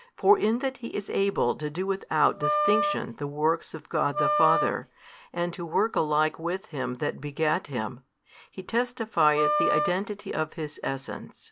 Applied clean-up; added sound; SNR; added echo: none; Wind instrument, woodwind instrument; 2 dB; none.